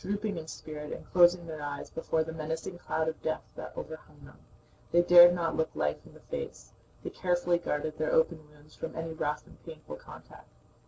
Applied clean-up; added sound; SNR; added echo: none; none; none; none.